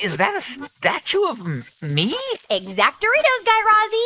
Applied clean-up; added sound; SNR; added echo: neural mask model Resemble Enhance denoiser.